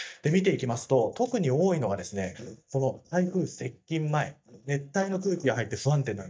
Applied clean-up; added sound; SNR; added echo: neural mask model DeepFilterNet 3.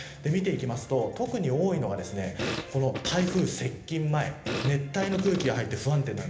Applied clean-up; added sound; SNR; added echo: none; Fart; 8 dB; reverberation time 0.8 s.